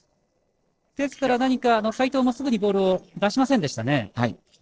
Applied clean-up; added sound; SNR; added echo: neural separator model SepFormer DNS4.